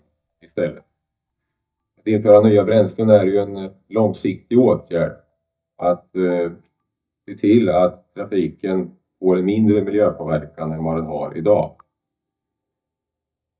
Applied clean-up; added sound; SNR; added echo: neural mask model DeepFilterNet 3.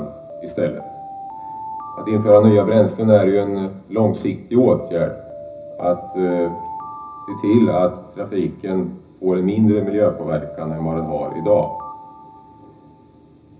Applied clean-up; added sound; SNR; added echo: none; Alarm; 16 dB; reverberation time 0.4 s.